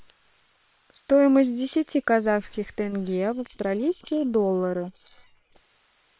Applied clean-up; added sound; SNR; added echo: neural separator model SepFormer WHAM!.